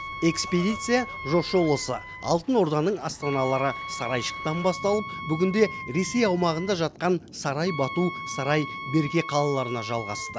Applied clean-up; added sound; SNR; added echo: none; Wind instrument, woodwind instrument; 11 dB; none.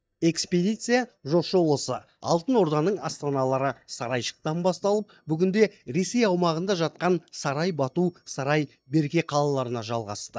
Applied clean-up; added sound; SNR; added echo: neural mask model DeepFilterNet 3.